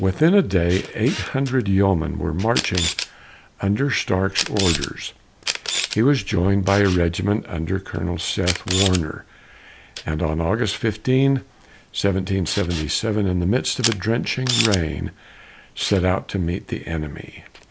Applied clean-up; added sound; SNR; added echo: none; Camera; 10 dB; none.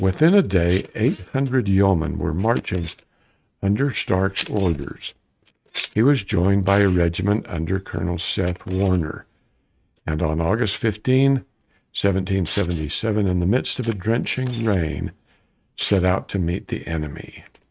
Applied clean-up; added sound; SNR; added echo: neural mask model RNNoise.